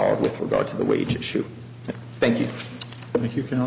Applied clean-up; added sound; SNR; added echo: none; none; none; none.